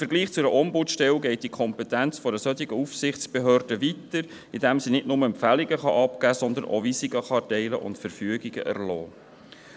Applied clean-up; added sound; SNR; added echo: none; none; none; none.